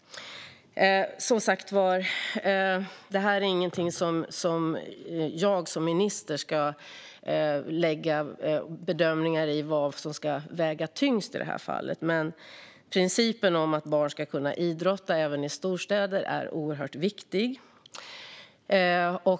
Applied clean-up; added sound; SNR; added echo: none; none; none; none.